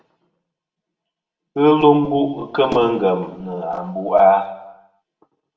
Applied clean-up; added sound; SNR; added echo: none; none; none; reverberation time 0.8 s.